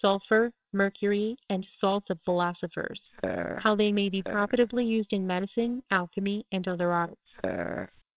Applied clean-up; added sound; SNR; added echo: neural separator model SepFormer WHAMR!.